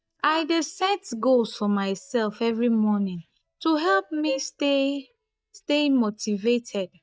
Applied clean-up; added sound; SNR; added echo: neural mask model DeepFilterNet 3.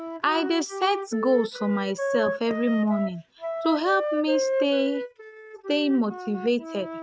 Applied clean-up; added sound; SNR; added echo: neural mask model RNNoise.